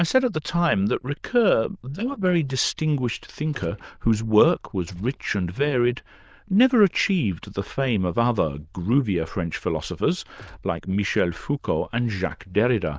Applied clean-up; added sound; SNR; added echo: neural diffusion model UNIVERSE++.